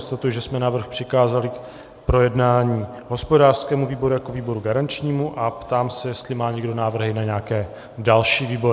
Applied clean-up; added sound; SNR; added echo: none; none; none; none.